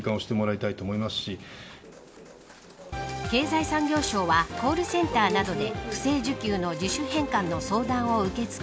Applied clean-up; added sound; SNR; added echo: none; none; none; none.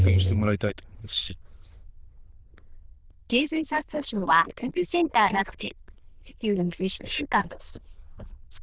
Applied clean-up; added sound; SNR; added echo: neural diffusion model UNIVERSE++.